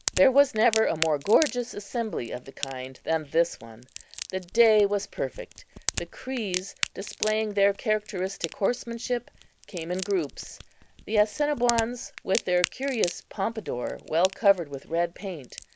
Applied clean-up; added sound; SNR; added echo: none; Crack; 12 dB; none.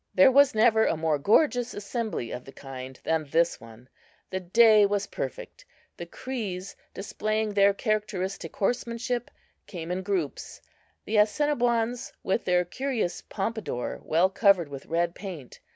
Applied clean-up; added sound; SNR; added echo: none; none; none; none.